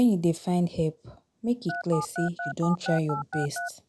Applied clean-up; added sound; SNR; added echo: none; Telephone; 7 dB; none.